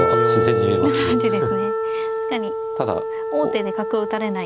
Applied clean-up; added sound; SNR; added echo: none; Wind instrument, woodwind instrument; -2 dB; none.